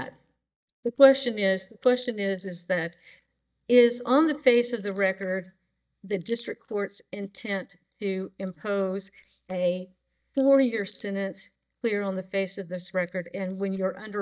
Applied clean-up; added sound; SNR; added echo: neural mask model DeepFilterNet 3.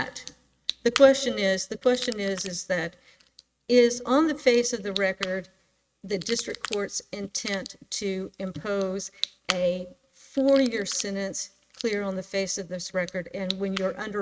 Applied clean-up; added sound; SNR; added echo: neural mask model RNNoise.